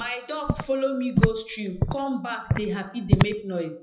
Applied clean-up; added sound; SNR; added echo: classical method WPE with log-MMSE.